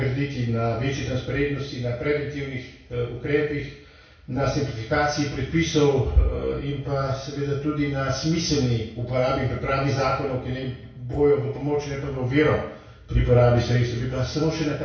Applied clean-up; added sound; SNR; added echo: none; none; none; reverberation time 0.6 s.